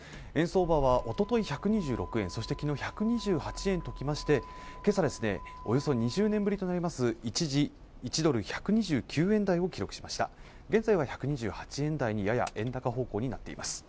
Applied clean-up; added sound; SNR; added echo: none; Motor vehicle (road); 15 dB; none.